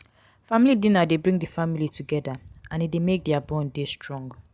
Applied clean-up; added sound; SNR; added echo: none; none; none; none.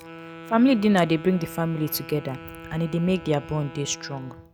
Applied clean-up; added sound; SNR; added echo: none; Wind instrument, woodwind instrument; 16 dB; none.